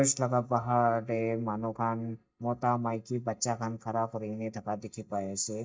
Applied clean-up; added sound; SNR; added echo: neural mask model DeepFilterNet 3.